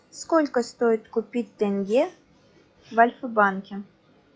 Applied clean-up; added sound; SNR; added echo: classical method log-MMSE.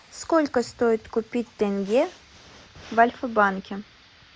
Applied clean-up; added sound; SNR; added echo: none; none; none; none.